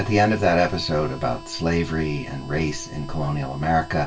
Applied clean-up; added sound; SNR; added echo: none; Harmonica; 18 dB; reverberation time 0.2 s.